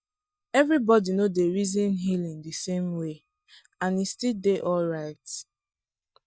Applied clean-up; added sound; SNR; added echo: neural mask model DeepFilterNet 3.